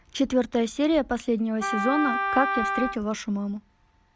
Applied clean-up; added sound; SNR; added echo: none; Wind instrument, woodwind instrument; 3 dB; none.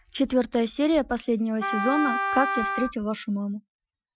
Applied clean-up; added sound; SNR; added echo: classical method Wiener filter.